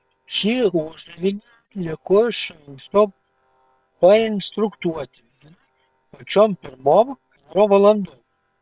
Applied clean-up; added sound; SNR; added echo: neural separator model SepFormer WHAM!.